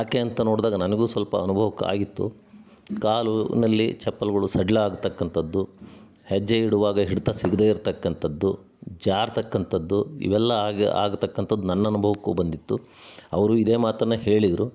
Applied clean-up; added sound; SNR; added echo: none; none; none; none.